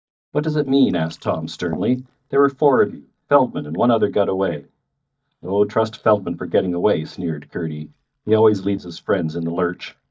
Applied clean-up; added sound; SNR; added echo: neural mask model DeepFilterNet 3.